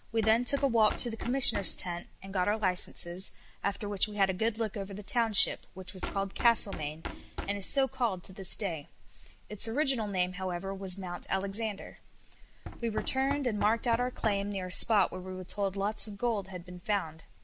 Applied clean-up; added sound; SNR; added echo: none; Knock; 15 dB; none.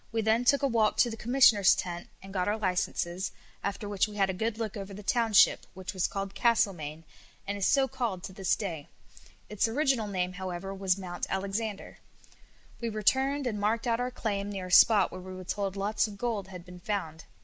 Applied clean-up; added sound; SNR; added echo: none; none; none; none.